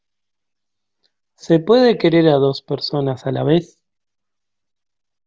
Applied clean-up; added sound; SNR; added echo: none; none; none; none.